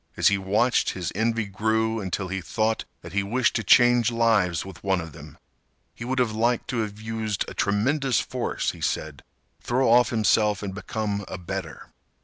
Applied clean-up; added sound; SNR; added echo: none; none; none; none.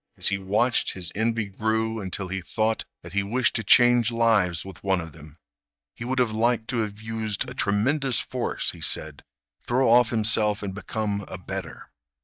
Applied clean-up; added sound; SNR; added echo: neural mask model DeepFilterNet 3.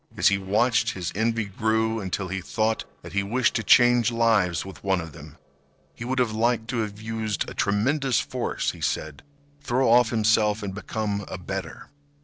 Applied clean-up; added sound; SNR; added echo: neural separator model SepFormer DNS4.